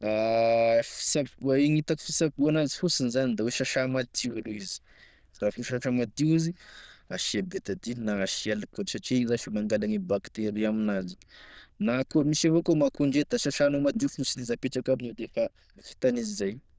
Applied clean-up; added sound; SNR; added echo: neural diffusion model UNIVERSE++.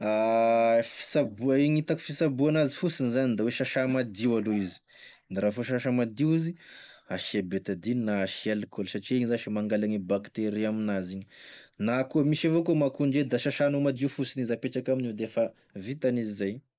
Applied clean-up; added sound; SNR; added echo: neural mask model Resemble Enhance denoiser.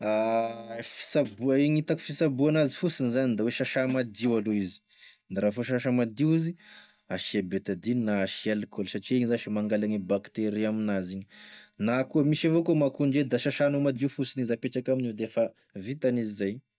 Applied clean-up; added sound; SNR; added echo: neural mask model DeepFilterNet 3.